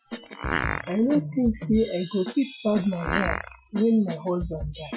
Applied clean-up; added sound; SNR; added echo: classical method Wiener filter.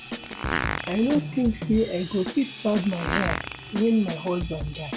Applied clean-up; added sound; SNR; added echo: none; Fart + Drum / Drum kit; 6 dB; none.